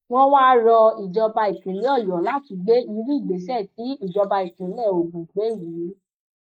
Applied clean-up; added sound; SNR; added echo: neural mask model Resemble Enhance denoiser.